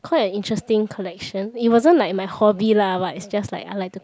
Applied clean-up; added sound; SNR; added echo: none; none; none; none.